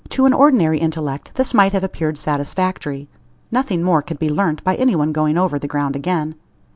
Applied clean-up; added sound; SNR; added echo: none; none; none; none.